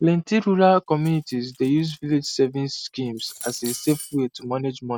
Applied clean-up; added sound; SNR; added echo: none; Cutlery, silverware; 18 dB; none.